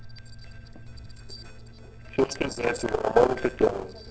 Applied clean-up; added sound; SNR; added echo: neural separator model SepFormer DNS4.